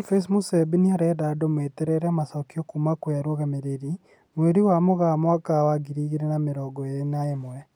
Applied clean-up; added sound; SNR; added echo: none; none; none; none.